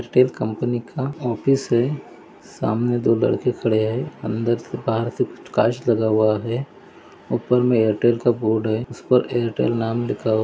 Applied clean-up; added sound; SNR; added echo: none; none; none; none.